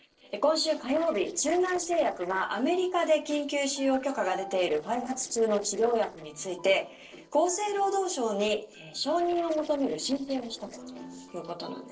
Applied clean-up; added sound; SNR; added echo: neural separator model SepFormer DNS4.